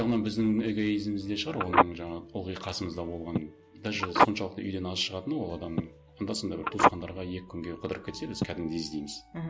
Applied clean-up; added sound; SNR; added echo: none; Telephone; -1 dB; none.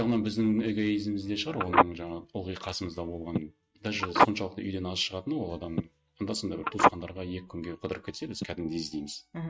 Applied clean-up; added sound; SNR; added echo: neural mask model RNNoise.